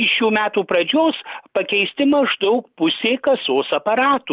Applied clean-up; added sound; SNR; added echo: none; none; none; none.